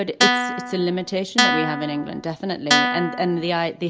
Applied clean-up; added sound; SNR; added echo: none; Guitar; -2 dB; none.